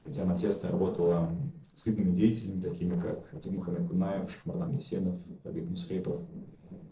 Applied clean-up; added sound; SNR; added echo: neural separator model SepFormer DNS4.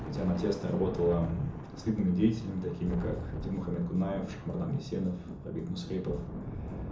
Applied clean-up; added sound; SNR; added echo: none; Thunder; 8 dB; reverberation time 0.7 s.